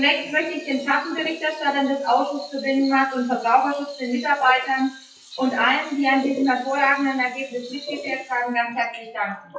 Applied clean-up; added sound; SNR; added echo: classical method WPE with log-MMSE.